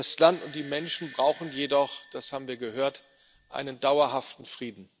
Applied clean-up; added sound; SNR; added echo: none; Bell / Doorbell; 10 dB; none.